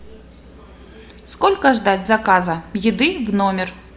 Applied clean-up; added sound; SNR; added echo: none; none; none; none.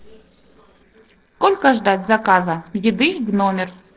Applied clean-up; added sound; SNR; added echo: neural separator model SepFormer DNS4.